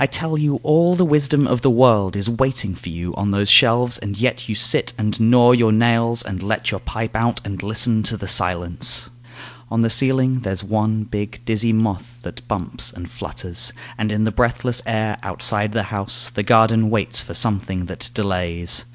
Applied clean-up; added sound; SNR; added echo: none; none; none; none.